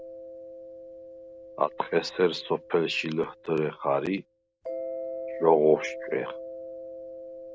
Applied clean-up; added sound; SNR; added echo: none; Mallet percussion; 11 dB; none.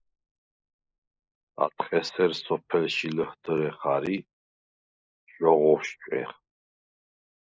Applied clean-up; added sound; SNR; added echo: neural mask model Resemble Enhance denoiser.